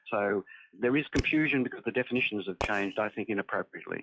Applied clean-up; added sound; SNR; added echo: classical method log-MMSE.